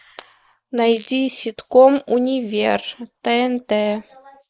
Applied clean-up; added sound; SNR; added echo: neural mask model Resemble Enhance denoiser.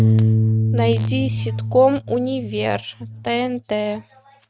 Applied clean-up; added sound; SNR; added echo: neural mask model RNNoise.